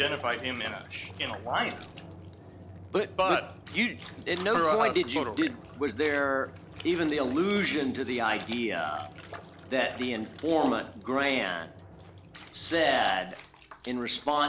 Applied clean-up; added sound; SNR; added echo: none; Trickle, dribble / Splash, splatter + Drum; 15 dB; none.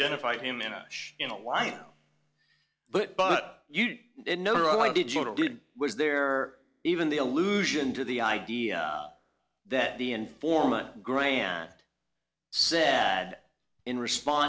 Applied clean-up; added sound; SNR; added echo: none; none; none; none.